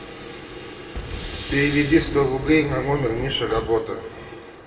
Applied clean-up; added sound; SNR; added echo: none; Wind; 12 dB; reverberation time 1.3 s.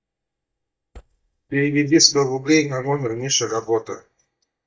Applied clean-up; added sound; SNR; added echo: neural mask model DeepFilterNet 3.